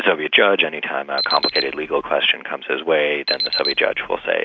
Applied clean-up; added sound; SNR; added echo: none; Alarm; 5 dB; none.